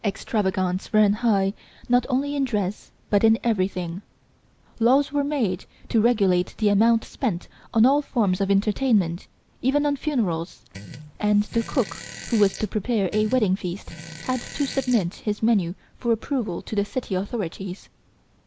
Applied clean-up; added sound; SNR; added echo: none; Fart; 15 dB; none.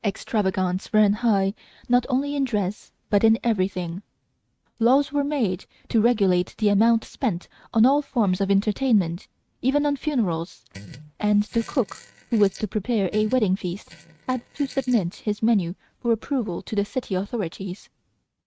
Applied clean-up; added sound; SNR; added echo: neural mask model RNNoise.